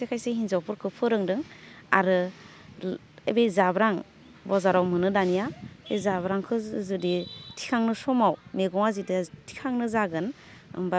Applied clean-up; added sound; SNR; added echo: none; none; none; none.